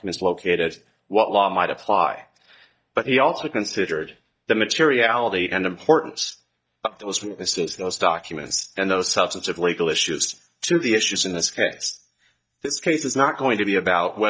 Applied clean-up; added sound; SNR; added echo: neural mask model DeepFilterNet 3.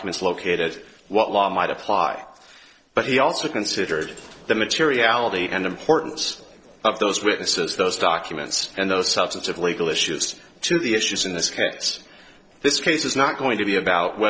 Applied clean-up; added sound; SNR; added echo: neural separator model SepFormer DNS4.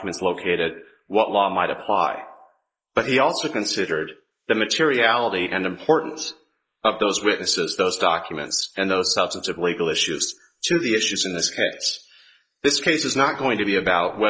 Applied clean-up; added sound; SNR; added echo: neural mask model Resemble Enhance denoiser.